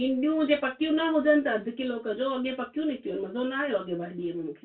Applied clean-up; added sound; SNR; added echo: none; none; none; reverberation time 0.2 s.